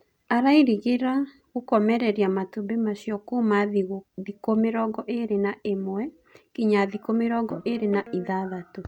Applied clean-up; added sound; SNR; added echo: none; Guitar; 16 dB; none.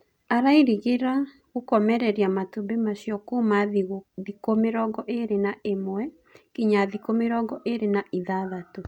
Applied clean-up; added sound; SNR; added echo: none; none; none; none.